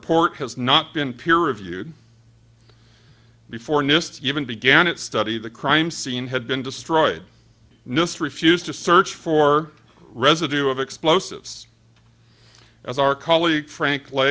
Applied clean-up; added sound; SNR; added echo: none; none; none; none.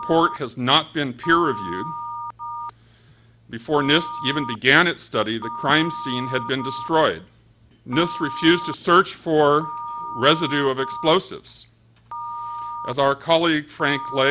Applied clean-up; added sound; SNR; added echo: none; Telephone; 11 dB; none.